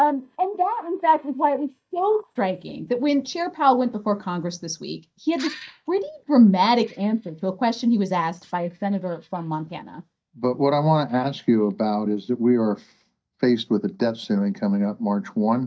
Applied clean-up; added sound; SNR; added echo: neural mask model DeepFilterNet 3.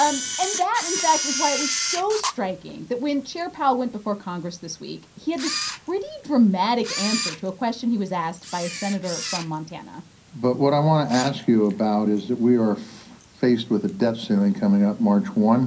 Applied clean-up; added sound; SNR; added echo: none; Camera; 10 dB; reverberation time 0.3 s.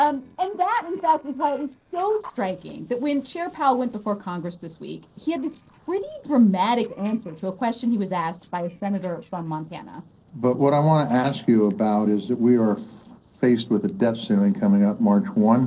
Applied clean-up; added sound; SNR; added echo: neural separator model SepFormer DNS4.